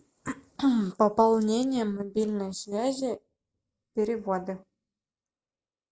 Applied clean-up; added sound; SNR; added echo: neural mask model Resemble Enhance denoiser.